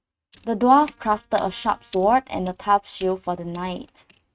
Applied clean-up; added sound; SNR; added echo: neural mask model RNNoise.